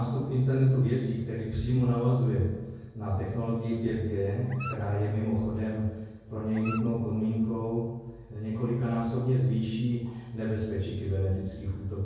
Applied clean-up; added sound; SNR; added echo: none; Dog; 16 dB; reverberation time 1.3 s.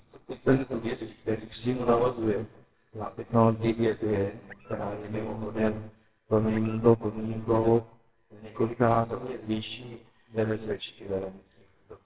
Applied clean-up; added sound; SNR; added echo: neural separator model SepFormer WHAMR!.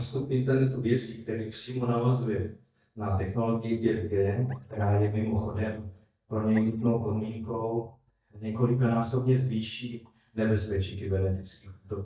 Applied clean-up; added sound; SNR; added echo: neural mask model DeepFilterNet 3.